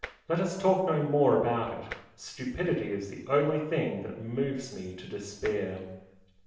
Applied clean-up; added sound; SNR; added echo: none; Tap; 15 dB; reverberation time 0.9 s.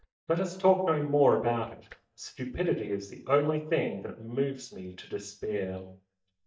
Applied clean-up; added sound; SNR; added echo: neural mask model DeepFilterNet 3.